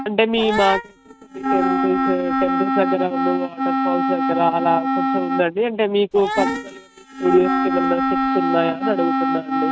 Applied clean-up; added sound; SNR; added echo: neural mask model RNNoise.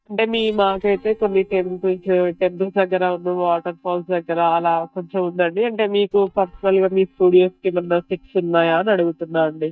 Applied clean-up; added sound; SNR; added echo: neural mask model DeepFilterNet 3.